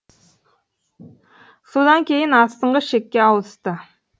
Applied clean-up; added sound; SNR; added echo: none; none; none; none.